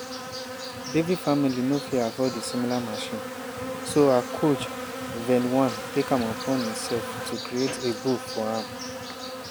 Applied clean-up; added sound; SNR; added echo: none; Insect; 7 dB; none.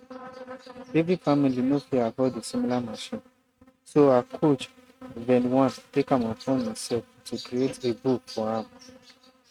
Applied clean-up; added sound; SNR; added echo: neural mask model RNNoise.